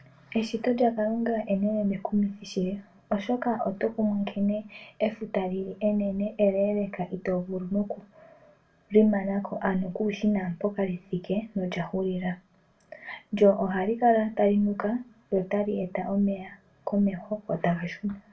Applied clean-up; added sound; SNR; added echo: none; none; none; reverberation time 0.2 s.